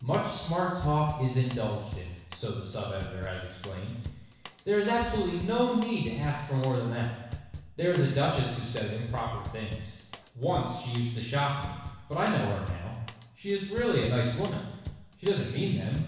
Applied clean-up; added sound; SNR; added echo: none; Drum / Drum kit; 14 dB; reverberation time 1.1 s.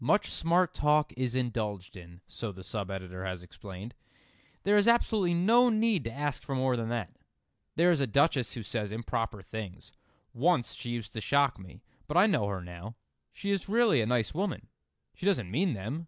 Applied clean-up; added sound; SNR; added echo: none; none; none; none.